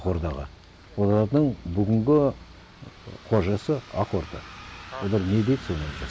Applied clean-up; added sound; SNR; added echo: none; Bus; 19 dB; none.